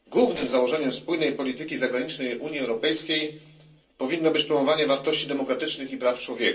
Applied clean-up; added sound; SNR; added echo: neural separator model SepFormer DNS4.